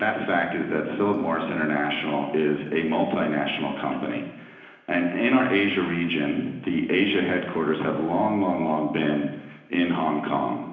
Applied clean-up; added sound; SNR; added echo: none; none; none; reverberation time 1.0 s.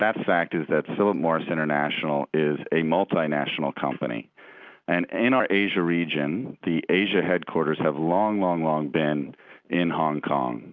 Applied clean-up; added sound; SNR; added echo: none; none; none; none.